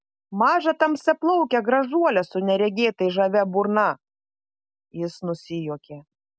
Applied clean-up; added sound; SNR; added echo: none; none; none; none.